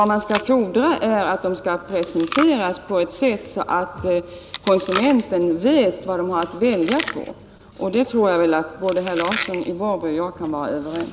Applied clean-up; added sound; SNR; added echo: none; Chewing, mastication; 13 dB; none.